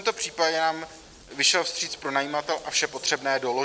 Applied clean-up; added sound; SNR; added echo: none; none; none; none.